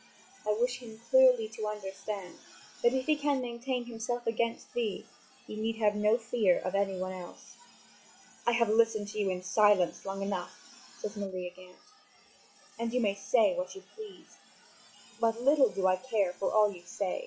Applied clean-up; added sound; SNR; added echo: classical method log-MMSE.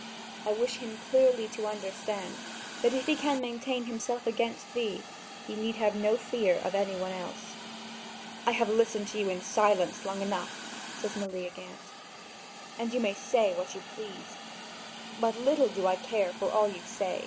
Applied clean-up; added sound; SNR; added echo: none; Hiss; 12 dB; none.